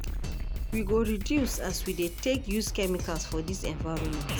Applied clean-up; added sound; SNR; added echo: none; Drum kit; 2 dB; none.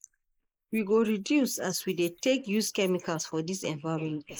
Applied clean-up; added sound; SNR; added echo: neural mask model Resemble Enhance denoiser.